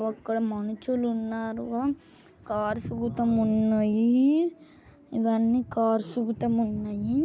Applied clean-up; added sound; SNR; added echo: none; none; none; none.